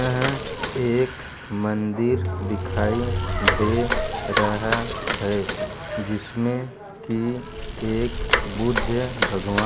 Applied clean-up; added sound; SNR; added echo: none; Bicycle + Bowed string instrument; 2 dB; none.